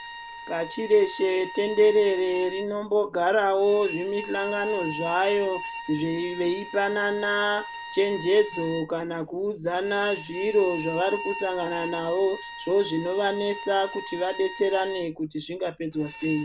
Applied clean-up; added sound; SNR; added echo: none; Bowed string instrument; 12 dB; none.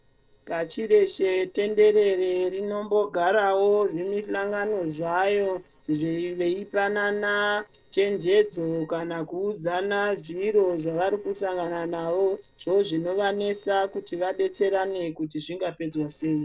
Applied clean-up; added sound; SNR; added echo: neural separator model SepFormer DNS4.